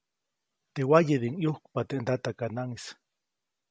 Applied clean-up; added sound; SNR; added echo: none; none; none; none.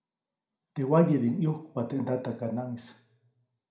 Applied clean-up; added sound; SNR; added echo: none; none; none; reverberation time 0.4 s.